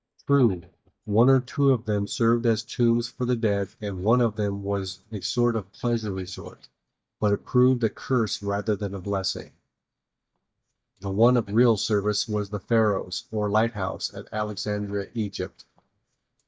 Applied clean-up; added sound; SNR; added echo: neural mask model DeepFilterNet 3.